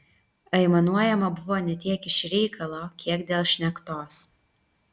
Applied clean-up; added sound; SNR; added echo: none; none; none; none.